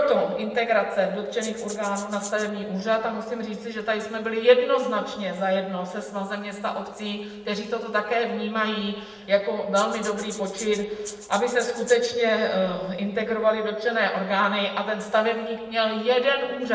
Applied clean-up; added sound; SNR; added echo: none; Rattle (instrument); 15 dB; reverberation time 1.1 s.